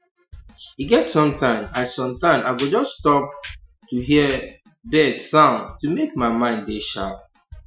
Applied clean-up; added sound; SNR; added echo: classical method Wiener filter.